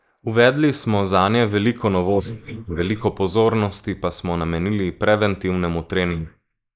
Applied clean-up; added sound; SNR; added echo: neural mask model Resemble Enhance denoiser.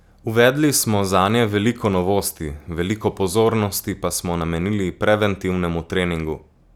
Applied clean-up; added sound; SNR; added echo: none; none; none; none.